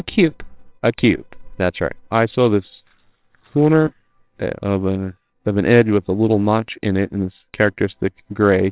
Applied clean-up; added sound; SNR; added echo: neural separator model SepFormer WHAMR!.